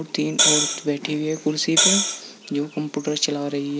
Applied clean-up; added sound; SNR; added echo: none; Hi-hat; -4 dB; none.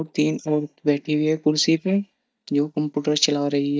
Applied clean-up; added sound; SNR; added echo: neural mask model DeepFilterNet 3.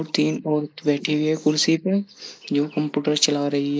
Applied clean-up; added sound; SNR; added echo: neural mask model Resemble Enhance denoiser.